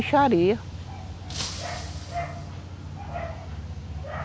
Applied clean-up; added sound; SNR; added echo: none; Shatter; 13 dB; none.